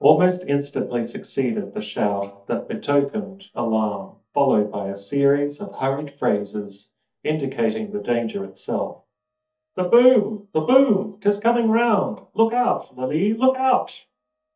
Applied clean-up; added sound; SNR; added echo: neural mask model DeepFilterNet 3.